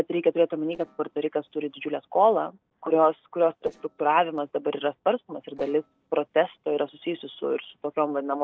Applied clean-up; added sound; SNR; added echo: neural separator model SepFormer DNS4.